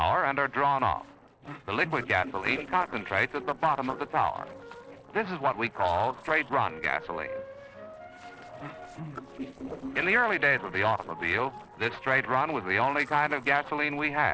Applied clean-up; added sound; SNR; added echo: neural separator model SepFormer DNS4.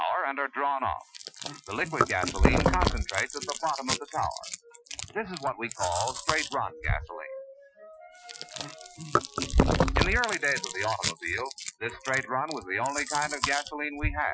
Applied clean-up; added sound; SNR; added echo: classical method Wiener filter.